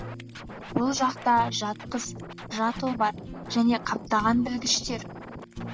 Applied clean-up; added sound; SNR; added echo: none; Scratching (performance technique) + Fire; 11 dB; none.